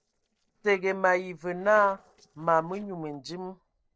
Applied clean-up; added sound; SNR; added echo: neural separator model SepFormer DNS4.